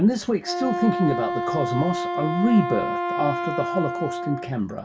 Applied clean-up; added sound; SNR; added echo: none; Wind instrument, woodwind instrument; 4 dB; reverberation time 0.2 s.